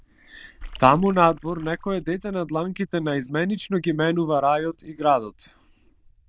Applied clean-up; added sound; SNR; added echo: neural diffusion model UNIVERSE++.